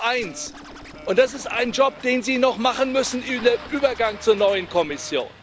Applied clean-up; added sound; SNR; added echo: none; Scratching (performance technique) + Engine starting; 18 dB; none.